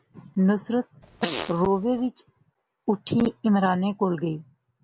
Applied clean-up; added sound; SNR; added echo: none; Fart; 8 dB; none.